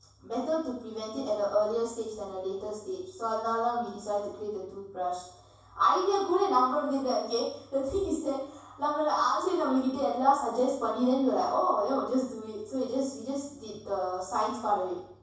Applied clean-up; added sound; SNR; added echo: none; none; none; reverberation time 0.7 s.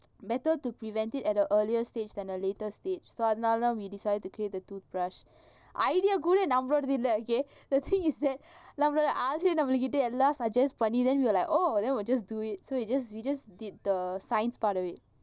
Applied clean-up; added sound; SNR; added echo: none; none; none; none.